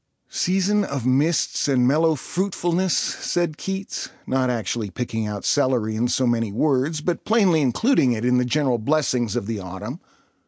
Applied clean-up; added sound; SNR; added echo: none; none; none; none.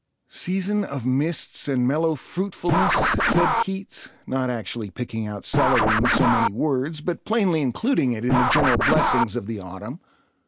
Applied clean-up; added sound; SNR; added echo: none; Scratching (performance technique); 0 dB; none.